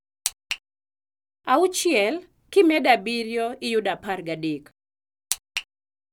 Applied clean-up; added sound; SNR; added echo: none; none; none; none.